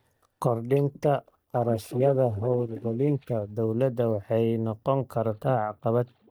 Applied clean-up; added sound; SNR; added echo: neural mask model DeepFilterNet 3.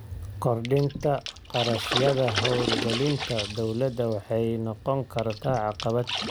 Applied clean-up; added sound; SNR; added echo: none; Water / Splash, splatter; 6 dB; none.